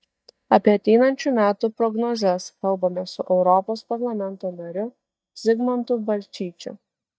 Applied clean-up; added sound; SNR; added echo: neural mask model DeepFilterNet 3.